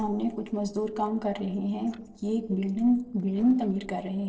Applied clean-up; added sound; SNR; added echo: neural separator model SepFormer DNS4.